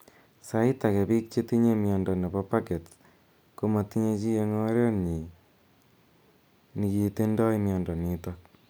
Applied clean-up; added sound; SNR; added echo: none; none; none; none.